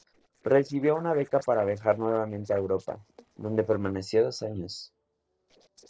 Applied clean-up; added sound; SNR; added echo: neural separator model SepFormer DNS4.